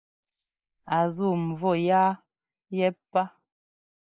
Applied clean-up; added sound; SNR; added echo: neural mask model Resemble Enhance denoiser.